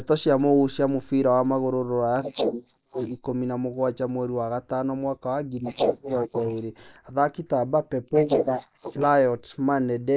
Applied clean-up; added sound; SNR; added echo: neural mask model Resemble Enhance denoiser.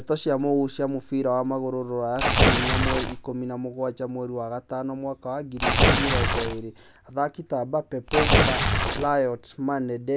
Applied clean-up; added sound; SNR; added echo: none; Tearing; -4 dB; none.